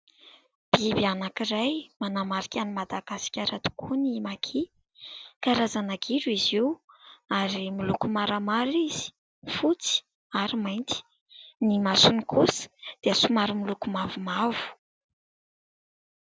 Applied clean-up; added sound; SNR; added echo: none; none; none; none.